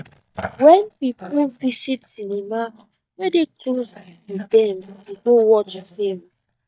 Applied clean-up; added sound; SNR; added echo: neural mask model DeepFilterNet 3.